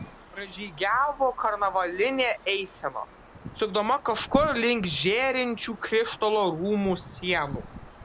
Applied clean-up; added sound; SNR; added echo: none; Wind; 14 dB; none.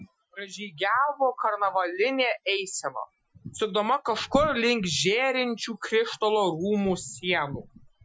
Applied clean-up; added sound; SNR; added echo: classical method Wiener filter.